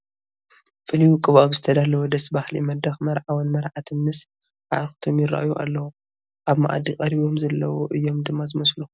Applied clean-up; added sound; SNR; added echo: none; none; none; none.